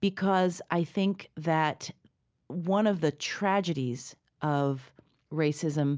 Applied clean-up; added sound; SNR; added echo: none; none; none; none.